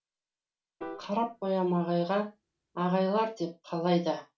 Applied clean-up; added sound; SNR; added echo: none; Piano; 18 dB; reverberation time 0.3 s.